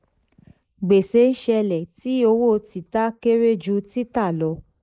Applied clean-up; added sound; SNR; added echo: neural mask model Resemble Enhance denoiser.